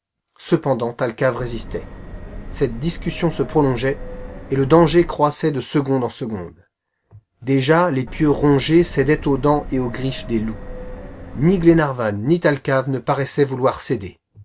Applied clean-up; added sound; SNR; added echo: none; Subway, metro, underground; 12 dB; none.